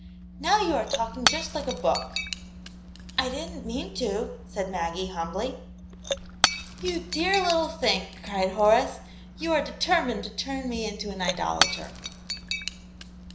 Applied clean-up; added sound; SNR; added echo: none; Shatter / Crushing; 6 dB; reverberation time 0.5 s.